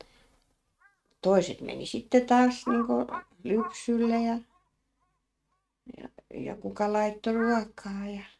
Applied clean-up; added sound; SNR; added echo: neural mask model RNNoise.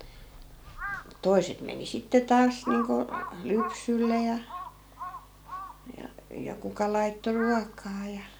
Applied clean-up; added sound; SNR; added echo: none; Crow; 12 dB; none.